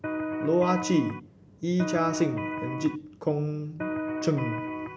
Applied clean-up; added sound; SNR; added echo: none; Electric guitar; 3 dB; none.